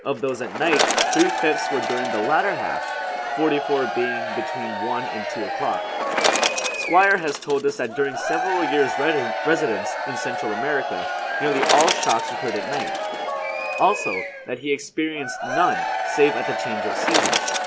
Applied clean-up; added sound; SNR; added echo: none; Bicycle + Crowd / Cheering; 0 dB; none.